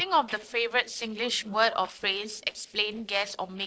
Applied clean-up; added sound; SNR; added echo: neural separator model SepFormer DNS4.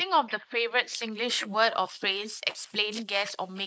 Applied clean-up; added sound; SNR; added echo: neural mask model Resemble Enhance denoiser.